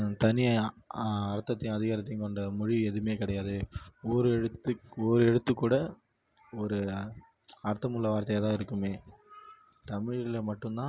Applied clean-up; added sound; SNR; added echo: none; none; none; none.